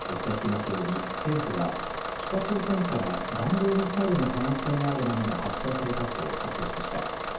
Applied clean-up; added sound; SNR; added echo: none; Bus / Engine; 3 dB; reverberation time 0.8 s.